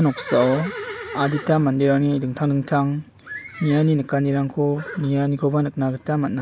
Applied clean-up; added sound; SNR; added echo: none; Livestock, farm animals, working animals; 16 dB; none.